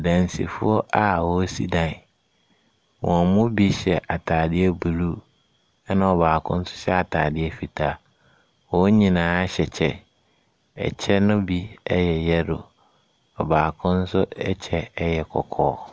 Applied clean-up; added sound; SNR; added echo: none; none; none; none.